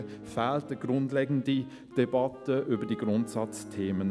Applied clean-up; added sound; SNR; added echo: none; Bowed string instrument + Wind instrument, woodwind instrument; 16 dB; none.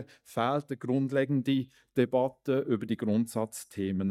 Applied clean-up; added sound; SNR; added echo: neural mask model DeepFilterNet 3.